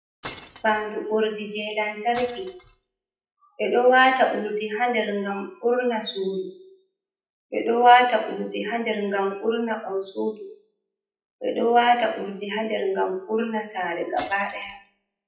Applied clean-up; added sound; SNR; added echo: classical method WPE with log-MMSE.